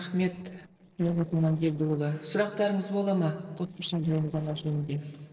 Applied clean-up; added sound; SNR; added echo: neural separator model SepFormer DNS4.